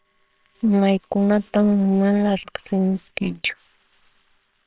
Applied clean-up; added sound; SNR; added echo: neural separator model SepFormer WHAMR!.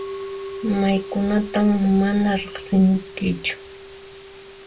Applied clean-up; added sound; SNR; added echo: none; Musical instrument; 13 dB; reverberation time 0.2 s.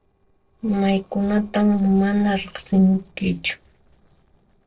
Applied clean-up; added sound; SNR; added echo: neural separator model SepFormer DNS4.